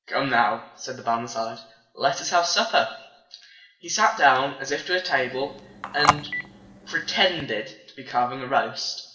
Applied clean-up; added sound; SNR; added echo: none; Telephone; 3 dB; reverberation time 0.8 s.